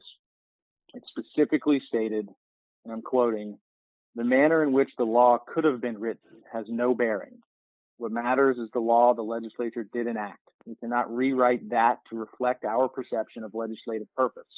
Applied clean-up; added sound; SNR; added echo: neural mask model Resemble Enhance denoiser.